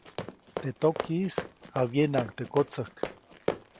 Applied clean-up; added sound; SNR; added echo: none; Run; 7 dB; none.